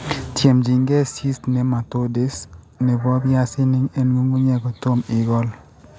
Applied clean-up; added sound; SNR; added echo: none; none; none; none.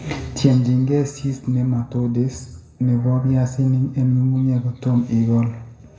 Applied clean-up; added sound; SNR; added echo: none; none; none; reverberation time 0.7 s.